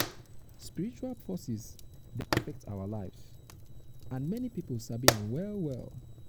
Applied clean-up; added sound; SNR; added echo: none; Fire; -1 dB; none.